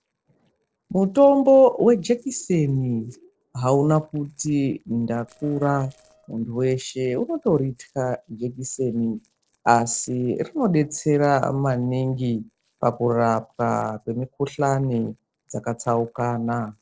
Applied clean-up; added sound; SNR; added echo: neural separator model SepFormer DNS4.